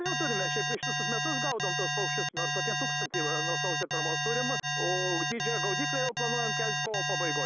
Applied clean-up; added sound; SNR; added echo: none; Alarm; -4 dB; none.